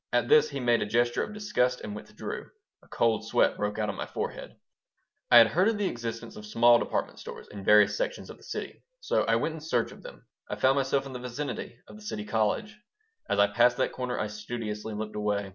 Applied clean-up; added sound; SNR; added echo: none; none; none; none.